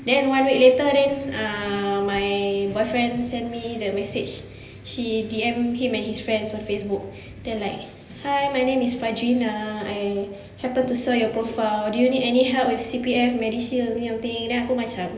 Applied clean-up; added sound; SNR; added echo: none; none; none; reverberation time 0.8 s.